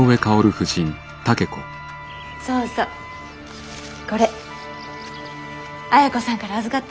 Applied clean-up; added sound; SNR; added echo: none; Wind instrument, woodwind instrument; 17 dB; none.